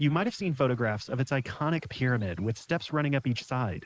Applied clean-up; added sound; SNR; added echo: neural mask model Resemble Enhance denoiser.